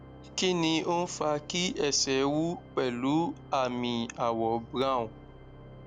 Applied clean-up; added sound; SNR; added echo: none; Organ; 18 dB; none.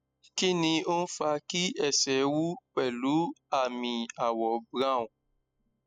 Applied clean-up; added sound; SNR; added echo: classical method spectral subtraction.